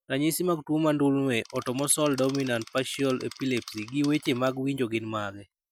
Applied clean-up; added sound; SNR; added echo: none; Insect; 19 dB; none.